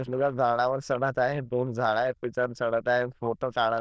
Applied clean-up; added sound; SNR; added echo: neural diffusion model UNIVERSE++.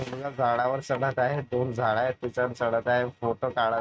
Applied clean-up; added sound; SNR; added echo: neural mask model RNNoise.